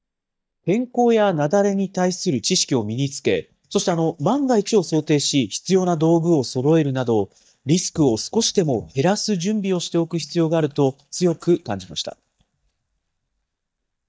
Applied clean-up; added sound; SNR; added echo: neural mask model DeepFilterNet 3.